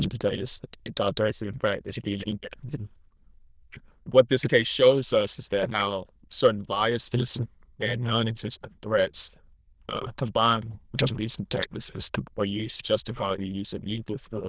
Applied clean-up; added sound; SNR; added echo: neural diffusion model UNIVERSE++.